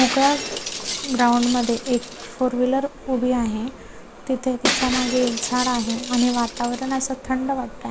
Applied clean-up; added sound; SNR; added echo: none; Shatter; 8 dB; none.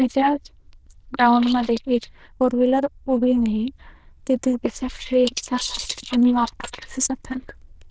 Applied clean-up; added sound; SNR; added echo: neural diffusion model UNIVERSE++.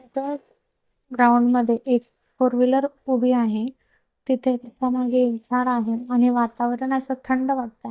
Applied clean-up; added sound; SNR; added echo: neural mask model DeepFilterNet 3.